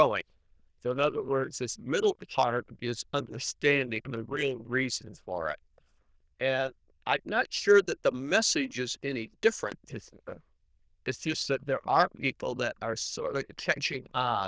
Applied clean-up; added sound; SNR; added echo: neural diffusion model UNIVERSE++.